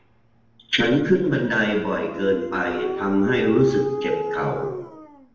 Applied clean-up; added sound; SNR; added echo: none; Dog; 7 dB; reverberation time 0.7 s.